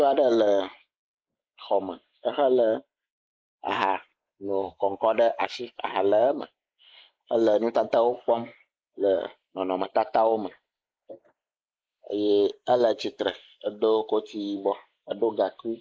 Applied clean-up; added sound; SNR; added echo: neural mask model Resemble Enhance denoiser.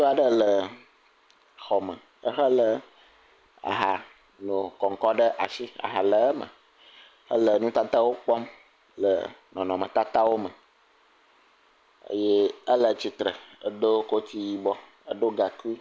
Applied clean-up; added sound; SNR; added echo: none; none; none; none.